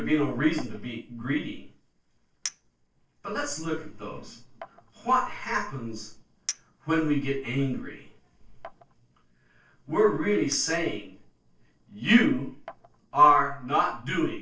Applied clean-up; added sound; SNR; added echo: neural separator model SepFormer DNS4.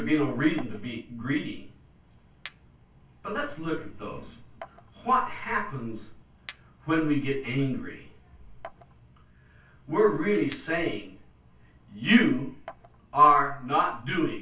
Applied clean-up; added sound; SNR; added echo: none; Chink, clink; 18 dB; reverberation time 0.3 s.